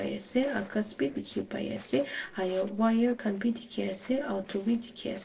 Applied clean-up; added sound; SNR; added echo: neural separator model SepFormer DNS4.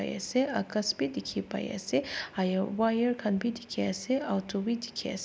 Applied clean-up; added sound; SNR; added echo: none; none; none; none.